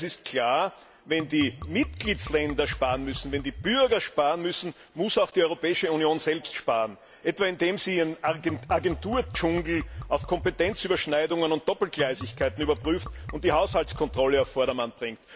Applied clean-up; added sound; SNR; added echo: none; Liquid; 13 dB; none.